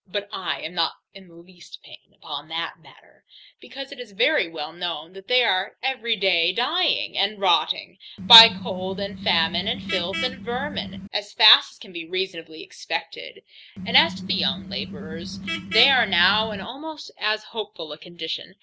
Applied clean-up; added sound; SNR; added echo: none; Vehicle horn, car horn, honking; 8 dB; none.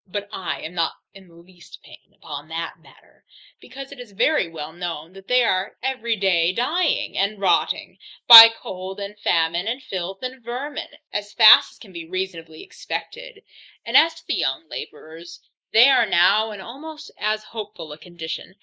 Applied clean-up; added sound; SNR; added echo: neural mask model Resemble Enhance denoiser.